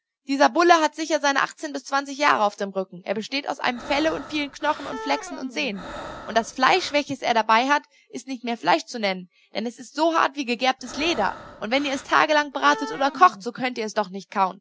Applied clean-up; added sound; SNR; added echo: none; Breathing + Wind instrument, woodwind instrument; 15 dB; none.